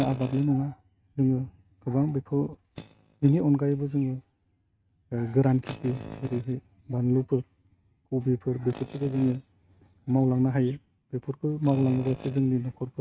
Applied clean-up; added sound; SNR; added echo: neural mask model RNNoise.